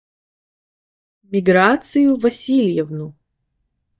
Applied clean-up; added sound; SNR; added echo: neural mask model DeepFilterNet 3.